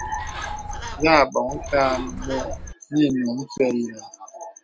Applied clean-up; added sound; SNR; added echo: none; Bird; 9 dB; none.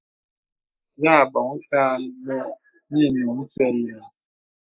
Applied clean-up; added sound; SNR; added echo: neural mask model Resemble Enhance denoiser.